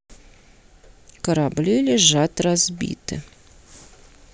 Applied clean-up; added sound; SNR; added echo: none; none; none; none.